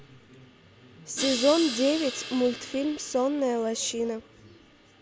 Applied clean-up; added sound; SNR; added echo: none; Crash cymbal; 10 dB; none.